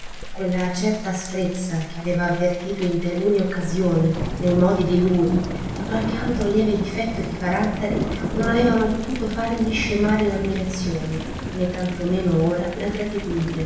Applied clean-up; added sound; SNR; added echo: none; Thunder / Rain; 6 dB; reverberation time 0.9 s.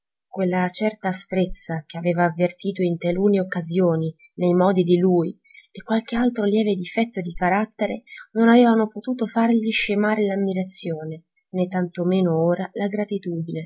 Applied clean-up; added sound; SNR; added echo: none; none; none; none.